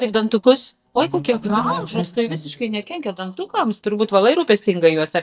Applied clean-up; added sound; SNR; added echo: neural mask model DeepFilterNet 3.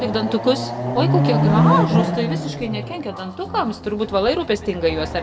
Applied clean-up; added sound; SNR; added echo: none; Chatter / Car passing by / Motorcycle / Traffic noise, roadway noise / Accelerating, revving, vroom; 0 dB; reverberation time 0.6 s.